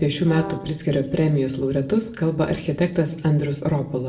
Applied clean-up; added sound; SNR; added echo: none; Brass instrument; 13 dB; reverberation time 0.5 s.